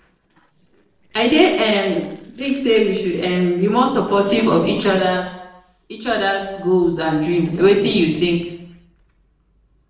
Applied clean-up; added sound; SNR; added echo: neural separator model SepFormer DNS4.